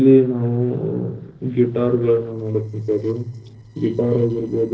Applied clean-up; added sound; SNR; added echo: neural separator model SepFormer DNS4.